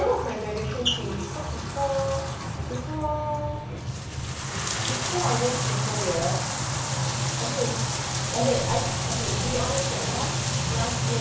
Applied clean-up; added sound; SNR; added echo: none; Bathtub (filling or washing); 3 dB; reverberation time 0.7 s.